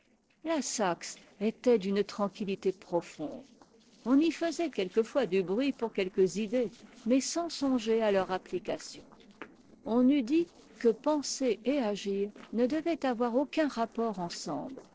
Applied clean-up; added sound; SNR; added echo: neural separator model SepFormer DNS4.